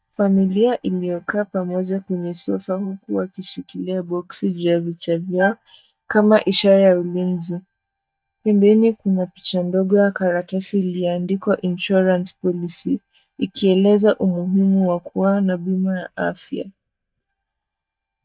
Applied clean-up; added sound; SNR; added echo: neural mask model DeepFilterNet 3.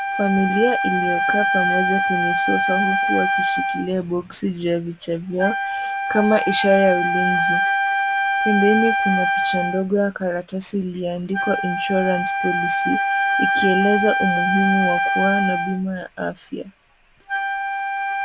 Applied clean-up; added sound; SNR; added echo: none; Wind instrument, woodwind instrument; -1 dB; none.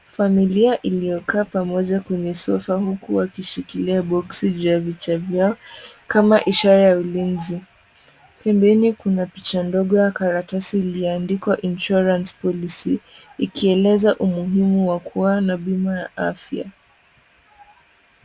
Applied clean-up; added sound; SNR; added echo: none; none; none; none.